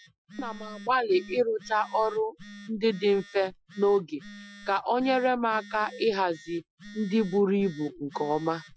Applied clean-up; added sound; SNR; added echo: classical method Wiener filter.